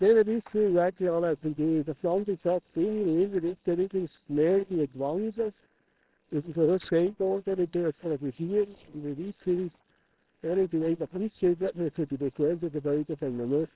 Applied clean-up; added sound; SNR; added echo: neural separator model SepFormer WHAMR!.